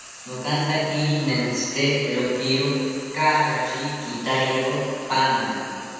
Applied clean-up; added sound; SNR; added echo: none; Frying (food); 17 dB; reverberation time 2.1 s.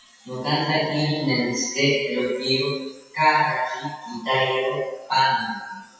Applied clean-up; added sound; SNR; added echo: classical method WPE with log-MMSE.